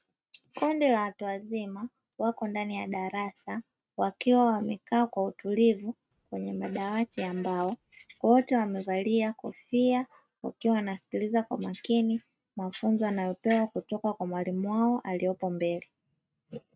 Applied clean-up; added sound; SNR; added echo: neural mask model RNNoise.